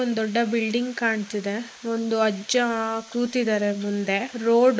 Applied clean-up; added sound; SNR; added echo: neural mask model Resemble Enhance denoiser.